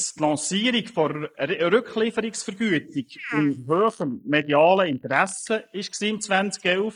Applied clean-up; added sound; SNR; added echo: neural mask model Resemble Enhance denoiser.